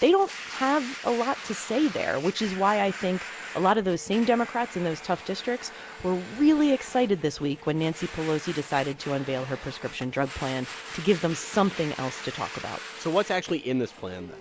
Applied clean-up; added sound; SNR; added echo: none; Domestic sounds, home sounds; 14 dB; none.